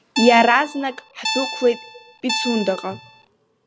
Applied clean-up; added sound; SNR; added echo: none; Guitar; 8 dB; none.